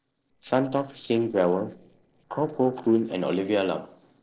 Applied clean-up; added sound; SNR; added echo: neural separator model SepFormer DNS4.